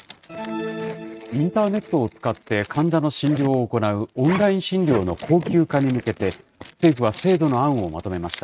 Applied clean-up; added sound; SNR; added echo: neural mask model RNNoise.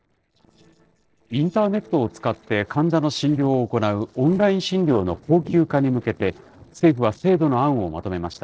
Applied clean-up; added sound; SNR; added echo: neural separator model SepFormer DNS4.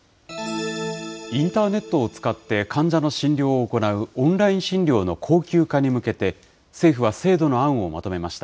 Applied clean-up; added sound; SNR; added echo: none; none; none; none.